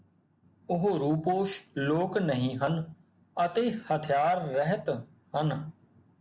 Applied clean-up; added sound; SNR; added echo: none; none; none; none.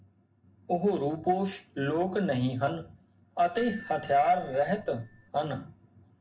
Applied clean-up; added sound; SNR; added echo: none; Marimba, xylophone; 15 dB; reverberation time 0.2 s.